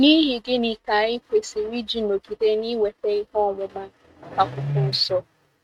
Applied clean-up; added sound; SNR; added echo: neural mask model RNNoise.